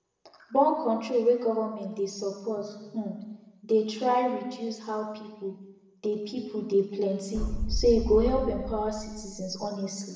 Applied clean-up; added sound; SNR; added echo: none; Boom; 4 dB; reverberation time 1.0 s.